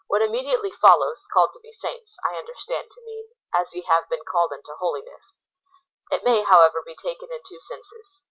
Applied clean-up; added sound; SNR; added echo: none; none; none; none.